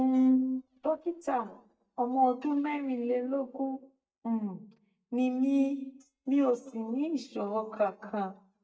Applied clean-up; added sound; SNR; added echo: neural mask model DeepFilterNet 3.